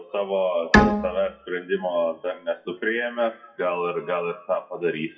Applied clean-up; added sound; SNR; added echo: classical method WPE with log-MMSE.